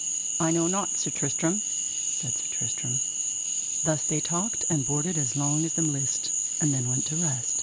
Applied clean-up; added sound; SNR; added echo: none; Cricket / Frog; -3 dB; none.